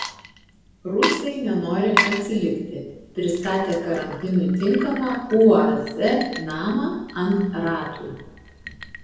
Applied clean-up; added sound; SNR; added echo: none; Water / Liquid; 9 dB; reverberation time 0.9 s.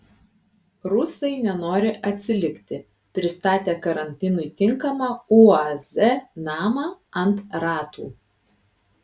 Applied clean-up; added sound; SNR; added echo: none; none; none; none.